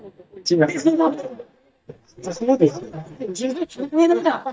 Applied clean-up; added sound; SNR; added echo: neural mask model DeepFilterNet 3.